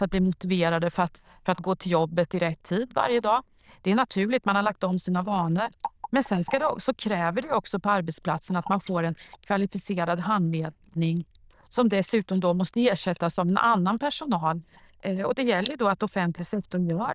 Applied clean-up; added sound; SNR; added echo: neural diffusion model UNIVERSE++.